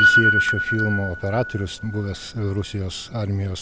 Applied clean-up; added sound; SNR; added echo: none; Piano; -2 dB; none.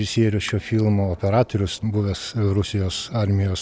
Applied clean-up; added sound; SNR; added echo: none; none; none; none.